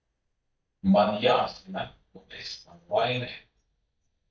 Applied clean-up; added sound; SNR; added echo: neural mask model DeepFilterNet 3.